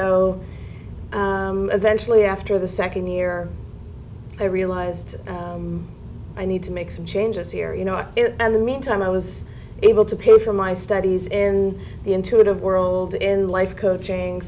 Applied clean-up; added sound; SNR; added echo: none; none; none; none.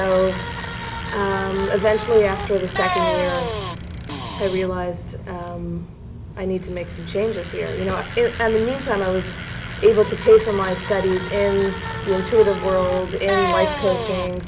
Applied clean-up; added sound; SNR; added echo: none; Bicycle; 8 dB; none.